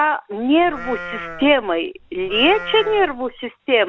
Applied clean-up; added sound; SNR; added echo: none; Livestock, farm animals, working animals; 14 dB; none.